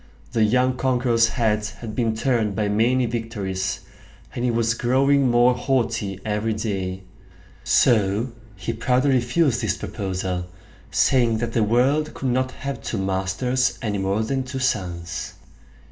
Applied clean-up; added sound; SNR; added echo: none; none; none; reverberation time 0.4 s.